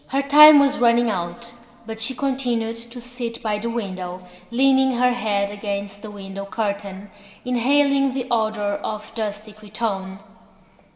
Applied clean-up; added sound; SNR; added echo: none; none; none; reverberation time 1.9 s.